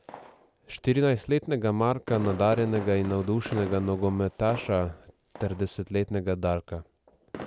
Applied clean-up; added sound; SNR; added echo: none; Fireworks; 16 dB; none.